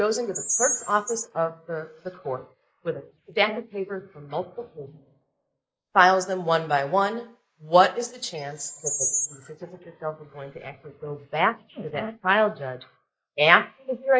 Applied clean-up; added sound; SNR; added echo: neural mask model Resemble Enhance denoiser.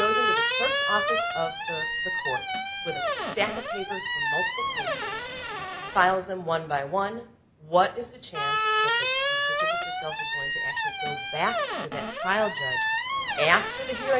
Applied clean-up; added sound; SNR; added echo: none; Squeak; -3 dB; none.